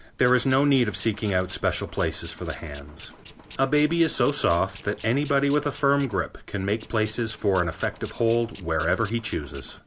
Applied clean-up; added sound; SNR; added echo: none; Tools; 17 dB; none.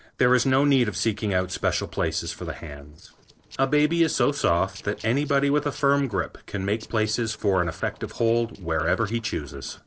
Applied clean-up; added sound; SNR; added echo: neural separator model SepFormer DNS4.